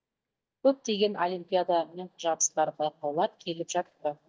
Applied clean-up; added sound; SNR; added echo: neural mask model DeepFilterNet 3.